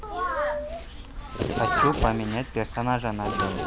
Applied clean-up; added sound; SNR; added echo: none; Domestic sounds, home sounds; 6 dB; none.